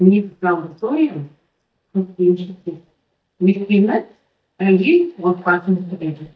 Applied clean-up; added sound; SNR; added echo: neural mask model DeepFilterNet 3.